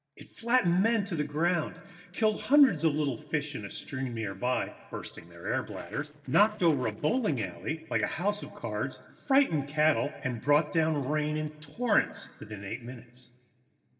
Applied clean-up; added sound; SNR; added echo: neural separator model SepFormer DNS4.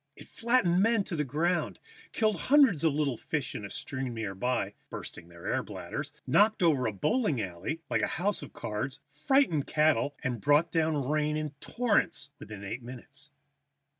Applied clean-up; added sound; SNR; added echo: none; none; none; none.